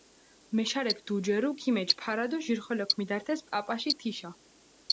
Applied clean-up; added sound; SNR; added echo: none; Tick-tock; 6 dB; none.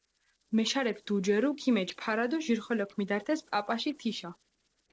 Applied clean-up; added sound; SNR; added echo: neural separator model SepFormer DNS4.